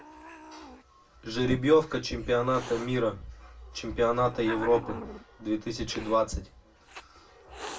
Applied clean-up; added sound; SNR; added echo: none; Hiss; 15 dB; reverberation time 0.2 s.